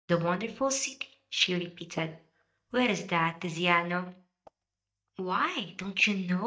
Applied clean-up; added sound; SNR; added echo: neural mask model DeepFilterNet 3.